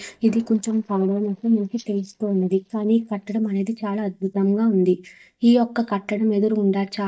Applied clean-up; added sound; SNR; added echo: neural mask model DeepFilterNet 3.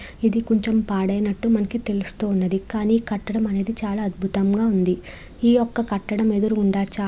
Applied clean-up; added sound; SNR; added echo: none; none; none; none.